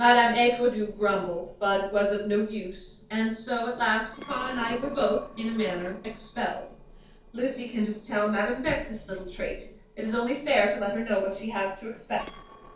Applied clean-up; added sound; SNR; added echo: neural separator model SepFormer DNS4.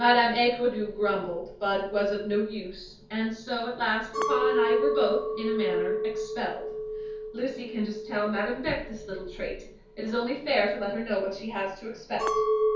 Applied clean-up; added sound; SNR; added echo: none; Chink, clink; 3 dB; reverberation time 0.6 s.